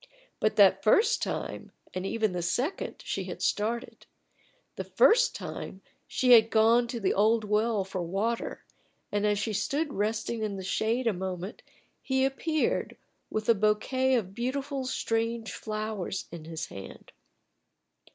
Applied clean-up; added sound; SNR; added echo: none; none; none; none.